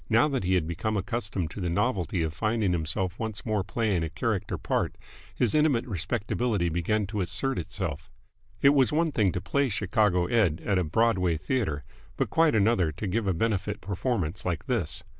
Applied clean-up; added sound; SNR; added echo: none; none; none; none.